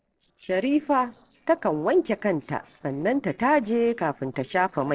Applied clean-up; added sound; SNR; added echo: neural separator model SepFormer DNS4.